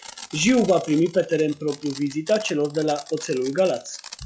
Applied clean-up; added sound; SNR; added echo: classical method log-MMSE.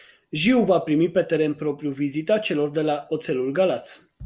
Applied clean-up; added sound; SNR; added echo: none; none; none; none.